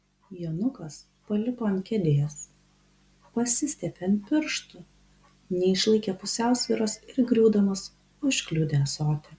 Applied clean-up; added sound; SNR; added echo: none; none; none; none.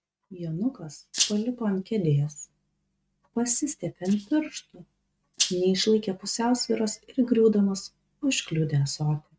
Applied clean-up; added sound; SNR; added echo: neural mask model RNNoise.